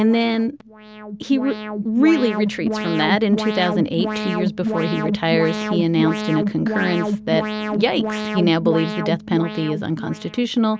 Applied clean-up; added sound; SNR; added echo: none; Alarm; 4 dB; none.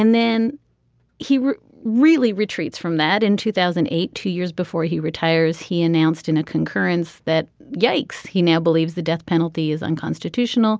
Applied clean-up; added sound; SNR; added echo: none; none; none; none.